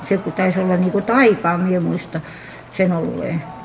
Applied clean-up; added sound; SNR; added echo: none; Crowd; 18 dB; reverberation time 1.2 s.